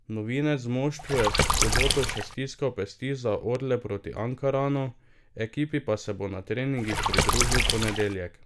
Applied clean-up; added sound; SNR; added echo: none; Water / Splash, splatter; -4 dB; none.